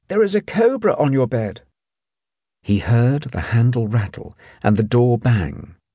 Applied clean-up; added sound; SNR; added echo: none; none; none; none.